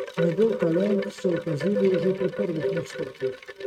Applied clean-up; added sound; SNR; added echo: neural mask model RNNoise.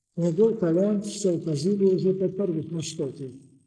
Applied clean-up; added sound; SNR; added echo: neural mask model Resemble Enhance denoiser.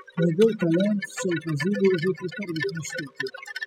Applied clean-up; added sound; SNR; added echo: classical method spectral subtraction.